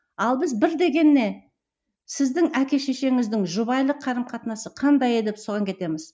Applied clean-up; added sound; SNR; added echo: none; none; none; none.